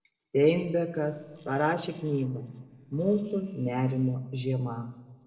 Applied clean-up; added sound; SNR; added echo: neural separator model SepFormer DNS4.